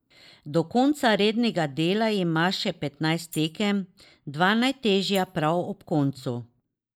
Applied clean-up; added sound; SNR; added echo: neural mask model Resemble Enhance denoiser.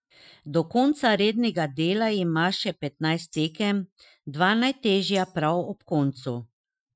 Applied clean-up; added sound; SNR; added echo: classical method Wiener filter.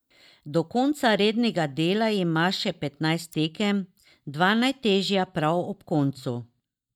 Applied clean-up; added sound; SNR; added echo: neural mask model DeepFilterNet 3.